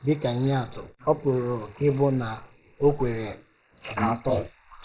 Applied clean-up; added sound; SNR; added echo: neural mask model Resemble Enhance denoiser.